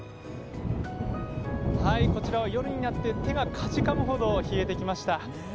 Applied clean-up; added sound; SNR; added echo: none; Thunder; -1 dB; none.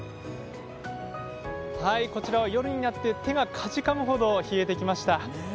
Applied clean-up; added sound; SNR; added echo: none; none; none; none.